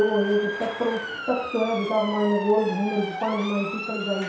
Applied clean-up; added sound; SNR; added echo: none; Motor vehicle (road) / Siren; 8 dB; reverberation time 0.6 s.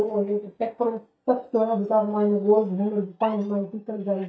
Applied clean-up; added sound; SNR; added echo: neural mask model DeepFilterNet 3.